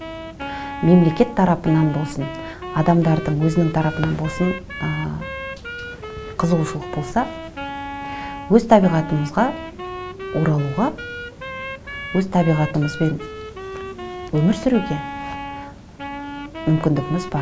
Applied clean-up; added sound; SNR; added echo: none; Wind instrument, woodwind instrument; 11 dB; none.